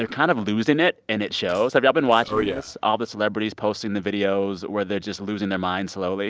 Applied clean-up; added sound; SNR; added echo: neural separator model SepFormer DNS4.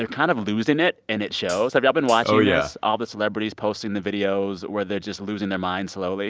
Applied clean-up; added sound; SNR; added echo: none; Hi-hat; 17 dB; none.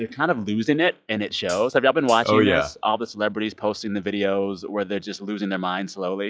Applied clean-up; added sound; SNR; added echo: classical method log-MMSE.